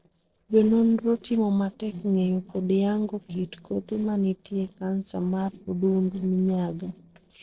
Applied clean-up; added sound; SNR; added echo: neural separator model SepFormer DNS4.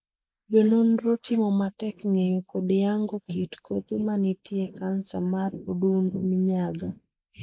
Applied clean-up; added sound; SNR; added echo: neural mask model Resemble Enhance denoiser.